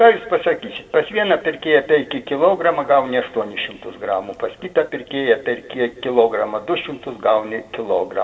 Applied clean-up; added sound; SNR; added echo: none; none; none; reverberation time 1.9 s.